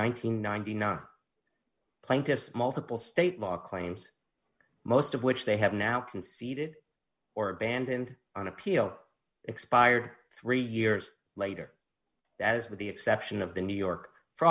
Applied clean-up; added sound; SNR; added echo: none; none; none; none.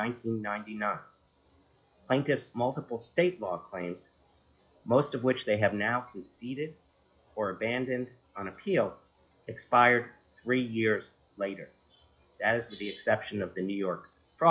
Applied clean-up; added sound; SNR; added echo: classical method log-MMSE.